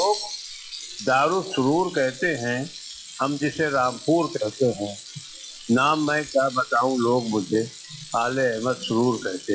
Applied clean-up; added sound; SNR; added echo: classical method log-MMSE.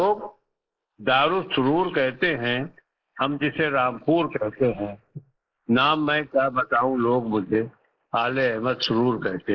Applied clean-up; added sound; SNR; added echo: neural mask model Resemble Enhance denoiser.